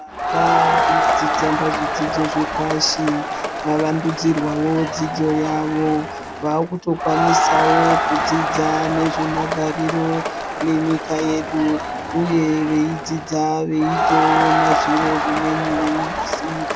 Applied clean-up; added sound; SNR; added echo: none; Crowd; 0 dB; none.